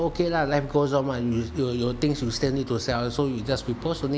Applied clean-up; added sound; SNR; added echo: none; Alarm; 18 dB; none.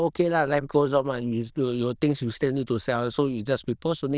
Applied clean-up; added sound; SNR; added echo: neural diffusion model UNIVERSE++.